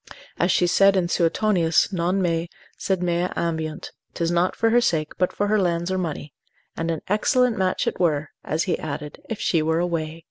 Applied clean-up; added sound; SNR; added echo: none; none; none; none.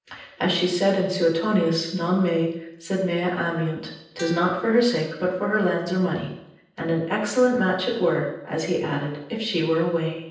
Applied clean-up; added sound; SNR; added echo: neural separator model SepFormer DNS4.